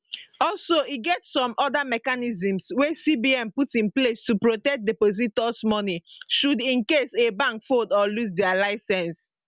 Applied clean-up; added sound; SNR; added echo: none; none; none; none.